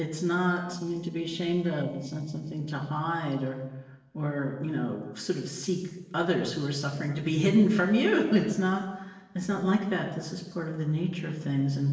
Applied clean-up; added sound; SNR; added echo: neural separator model SepFormer DNS4.